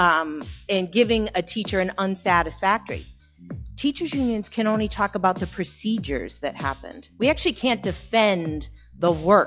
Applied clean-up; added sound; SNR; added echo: classical method log-MMSE.